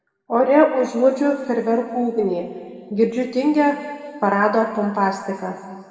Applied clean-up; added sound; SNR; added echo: none; none; none; reverberation time 2.1 s.